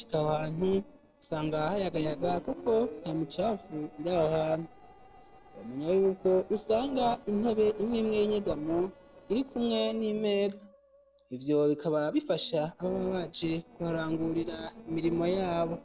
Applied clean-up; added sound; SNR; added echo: neural separator model SepFormer DNS4.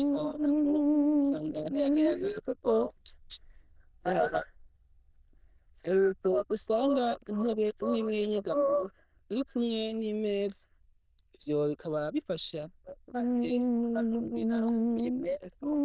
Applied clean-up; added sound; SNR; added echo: neural diffusion model UNIVERSE++.